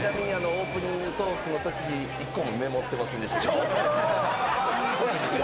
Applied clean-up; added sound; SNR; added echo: none; Subway, metro, underground; 9 dB; none.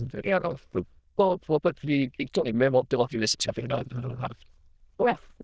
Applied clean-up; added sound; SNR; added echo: neural diffusion model UNIVERSE++.